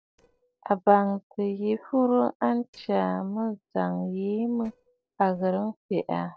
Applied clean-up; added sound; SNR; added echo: neural separator model SepFormer DNS4.